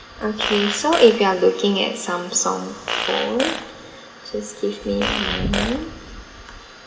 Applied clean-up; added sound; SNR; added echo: none; Fart; 5 dB; reverberation time 1.0 s.